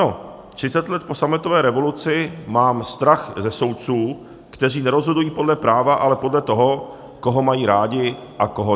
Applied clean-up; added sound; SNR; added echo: none; none; none; none.